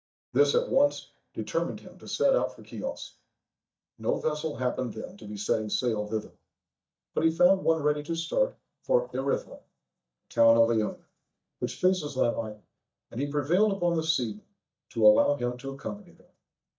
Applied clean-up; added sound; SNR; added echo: neural mask model DeepFilterNet 3.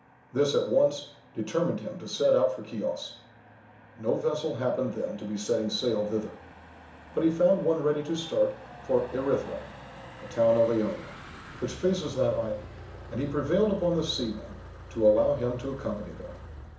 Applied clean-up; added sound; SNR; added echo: none; Motor vehicle (road); 17 dB; reverberation time 0.7 s.